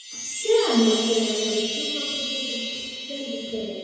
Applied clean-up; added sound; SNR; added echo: none; Chime; 4 dB; reverberation time 2.2 s.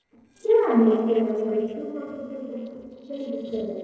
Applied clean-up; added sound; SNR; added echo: neural separator model SepFormer DNS4.